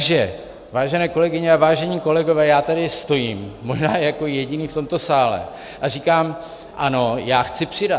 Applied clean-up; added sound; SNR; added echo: none; none; none; none.